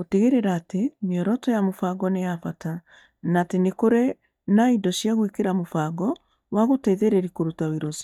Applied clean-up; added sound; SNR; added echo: neural mask model DeepFilterNet 3.